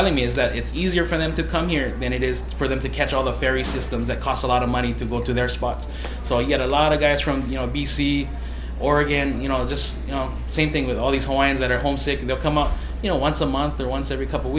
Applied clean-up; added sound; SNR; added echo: none; none; none; none.